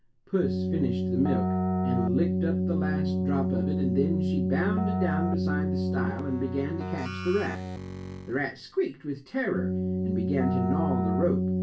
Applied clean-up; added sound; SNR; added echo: none; Keyboard (musical); -3 dB; reverberation time 0.2 s.